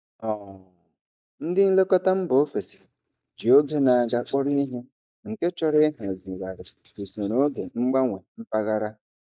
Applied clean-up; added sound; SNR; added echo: neural mask model DeepFilterNet 3.